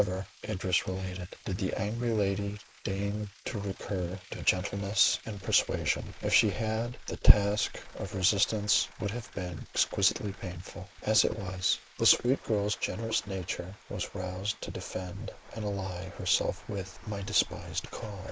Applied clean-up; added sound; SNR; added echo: neural mask model Resemble Enhance denoiser.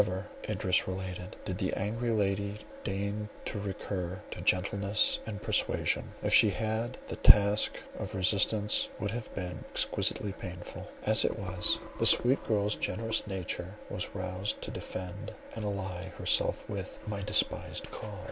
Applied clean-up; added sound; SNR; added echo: none; none; none; none.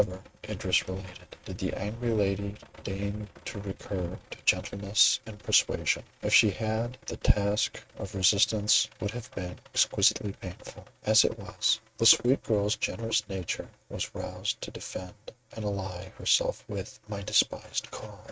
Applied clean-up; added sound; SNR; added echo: neural mask model RNNoise.